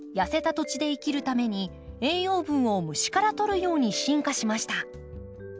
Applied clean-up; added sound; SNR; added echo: none; none; none; none.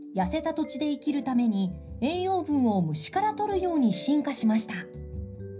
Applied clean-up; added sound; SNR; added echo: none; none; none; reverberation time 0.5 s.